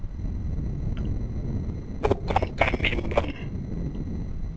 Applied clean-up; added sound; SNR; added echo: neural separator model SepFormer DNS4.